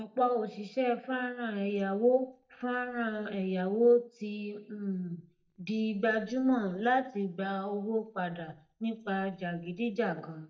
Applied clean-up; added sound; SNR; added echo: neural mask model DeepFilterNet 3.